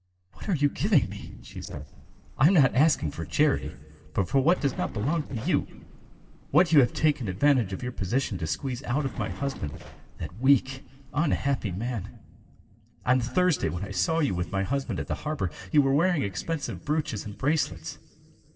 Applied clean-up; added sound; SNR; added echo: neural separator model SepFormer DNS4.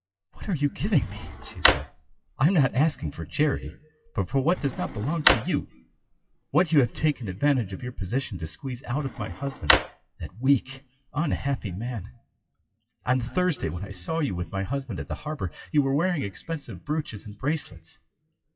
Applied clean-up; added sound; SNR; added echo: classical method WPE with log-MMSE.